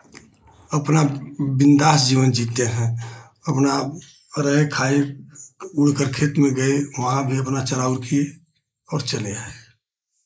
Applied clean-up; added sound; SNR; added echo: neural mask model Resemble Enhance denoiser.